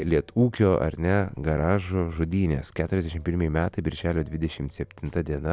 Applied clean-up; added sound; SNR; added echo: none; none; none; none.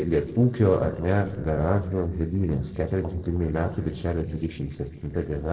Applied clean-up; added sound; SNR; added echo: neural separator model SepFormer DNS4.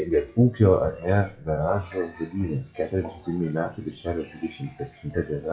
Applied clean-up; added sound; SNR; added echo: classical method WPE with log-MMSE.